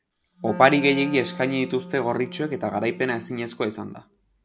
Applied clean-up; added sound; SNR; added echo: none; Wind instrument, woodwind instrument; 14 dB; none.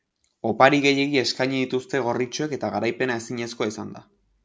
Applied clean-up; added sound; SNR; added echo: none; none; none; none.